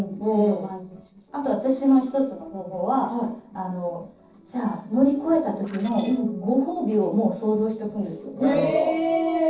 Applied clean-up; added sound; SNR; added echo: neural separator model SepFormer DNS4.